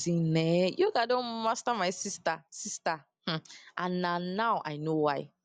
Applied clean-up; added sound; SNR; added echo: none; none; none; none.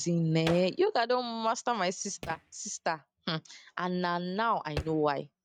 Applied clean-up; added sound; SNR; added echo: neural mask model RNNoise.